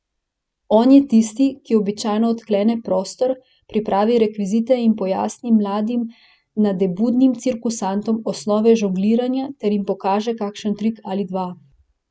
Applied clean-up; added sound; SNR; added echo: none; none; none; none.